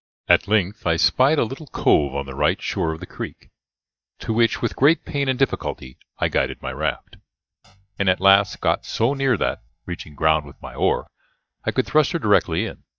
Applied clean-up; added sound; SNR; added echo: neural mask model DeepFilterNet 3.